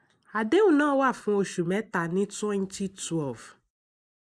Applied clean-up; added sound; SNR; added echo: neural mask model Resemble Enhance denoiser.